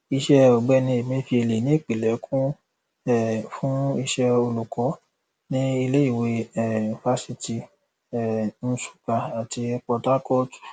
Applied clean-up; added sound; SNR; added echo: none; none; none; none.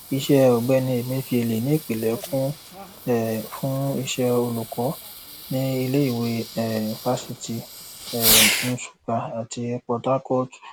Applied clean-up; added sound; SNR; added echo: none; Fireworks; 6 dB; none.